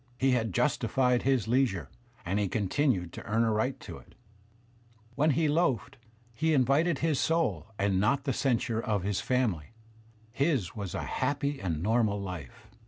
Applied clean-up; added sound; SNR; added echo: none; none; none; none.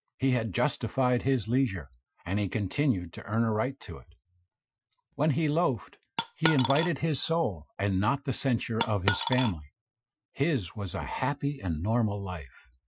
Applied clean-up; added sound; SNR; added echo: classical method Wiener filter.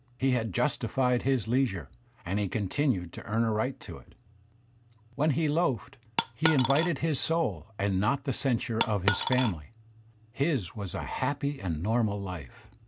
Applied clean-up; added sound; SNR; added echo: none; Coin (dropping); 0 dB; none.